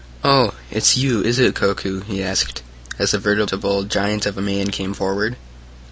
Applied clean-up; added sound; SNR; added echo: none; none; none; none.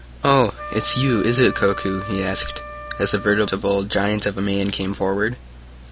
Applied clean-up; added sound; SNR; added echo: none; Wind instrument, woodwind instrument; 13 dB; none.